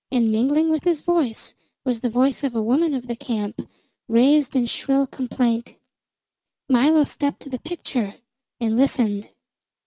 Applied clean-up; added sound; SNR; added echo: none; none; none; none.